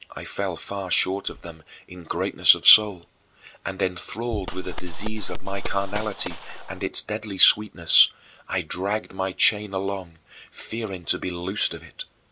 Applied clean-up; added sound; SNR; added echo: none; Gunshot, gunfire; -3 dB; none.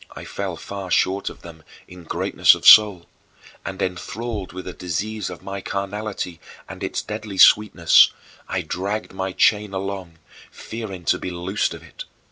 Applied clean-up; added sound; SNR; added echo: none; none; none; none.